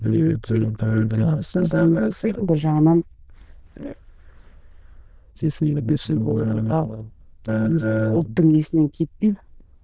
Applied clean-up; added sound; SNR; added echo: neural diffusion model UNIVERSE++.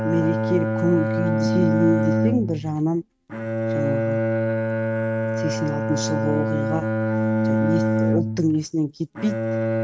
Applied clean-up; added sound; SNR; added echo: neural mask model RNNoise.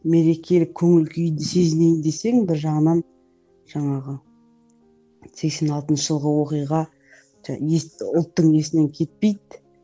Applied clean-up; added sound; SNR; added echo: none; none; none; none.